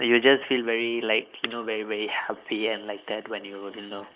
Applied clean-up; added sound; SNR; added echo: neural mask model Resemble Enhance denoiser.